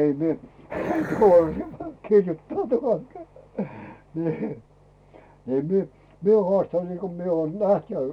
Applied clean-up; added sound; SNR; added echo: none; Growling; 11 dB; none.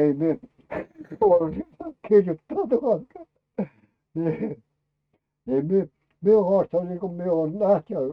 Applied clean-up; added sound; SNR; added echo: neural mask model RNNoise.